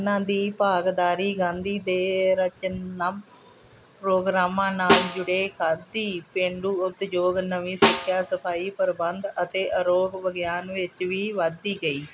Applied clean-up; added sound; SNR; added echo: none; Snare drum; 3 dB; none.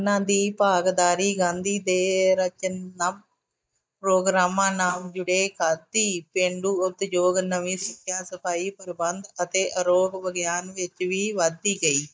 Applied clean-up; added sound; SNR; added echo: neural mask model DeepFilterNet 3.